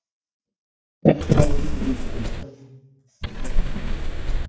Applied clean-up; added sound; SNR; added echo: neural mask model DeepFilterNet 3.